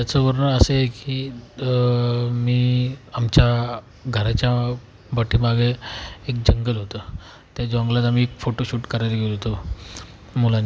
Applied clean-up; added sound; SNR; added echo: none; none; none; none.